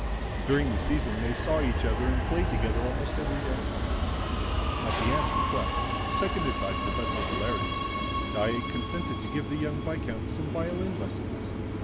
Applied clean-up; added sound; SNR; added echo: none; Subway, metro, underground; -4 dB; none.